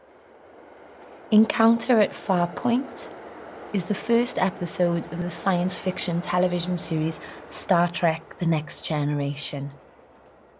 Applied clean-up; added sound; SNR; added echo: none; Train; 17 dB; none.